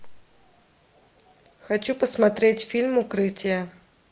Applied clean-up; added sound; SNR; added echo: none; none; none; none.